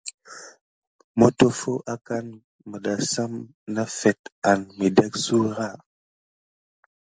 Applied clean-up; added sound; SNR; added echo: none; none; none; none.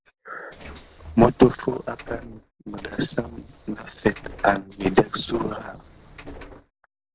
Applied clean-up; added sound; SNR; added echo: neural separator model SepFormer DNS4.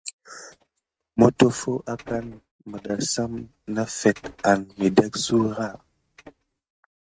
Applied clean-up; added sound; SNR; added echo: neural mask model RNNoise.